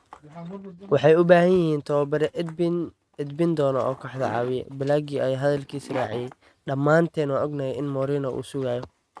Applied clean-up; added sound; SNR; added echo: neural mask model RNNoise.